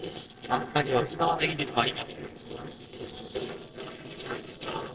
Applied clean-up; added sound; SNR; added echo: neural separator model SepFormer DNS4.